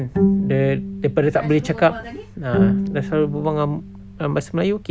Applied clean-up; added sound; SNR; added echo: none; Bowed string instrument; 3 dB; none.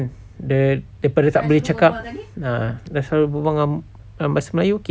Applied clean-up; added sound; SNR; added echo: none; none; none; none.